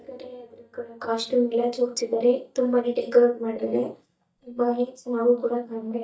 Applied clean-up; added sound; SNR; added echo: neural mask model DeepFilterNet 3.